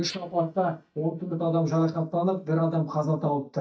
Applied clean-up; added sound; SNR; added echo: neural mask model DeepFilterNet 3.